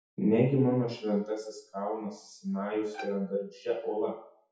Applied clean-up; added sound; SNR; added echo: classical method WPE with log-MMSE.